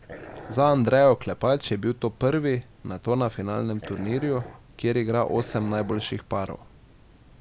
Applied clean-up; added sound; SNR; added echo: none; Dog; 16 dB; none.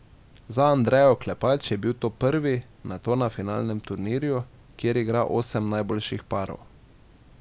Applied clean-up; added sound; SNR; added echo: none; none; none; none.